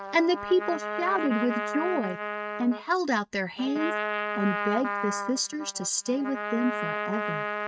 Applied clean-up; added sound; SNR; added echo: neural mask model RNNoise.